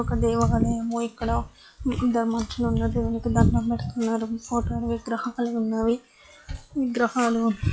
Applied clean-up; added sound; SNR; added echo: classical method log-MMSE.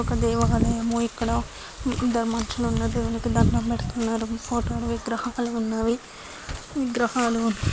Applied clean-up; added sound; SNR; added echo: none; Sliding door; 20 dB; none.